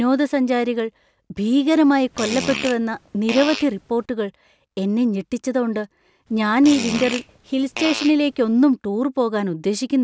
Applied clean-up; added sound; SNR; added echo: none; Fart; 11 dB; none.